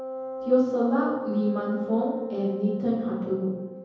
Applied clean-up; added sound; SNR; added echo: none; Wind instrument, woodwind instrument; 9 dB; reverberation time 1.1 s.